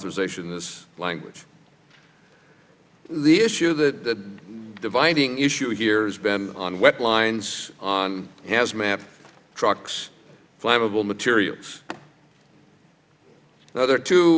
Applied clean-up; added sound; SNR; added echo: none; none; none; none.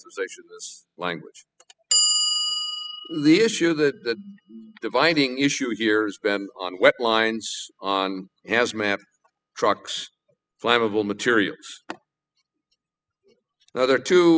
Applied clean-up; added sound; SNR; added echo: classical method spectral subtraction.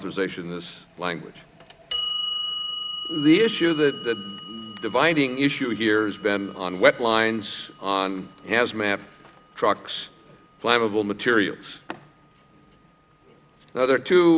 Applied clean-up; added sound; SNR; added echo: none; Clock; 9 dB; none.